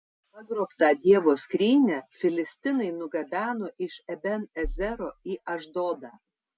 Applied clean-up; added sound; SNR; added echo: none; Bass drum; 11 dB; none.